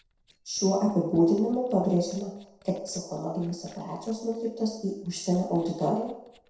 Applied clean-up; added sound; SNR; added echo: neural separator model SepFormer DNS4.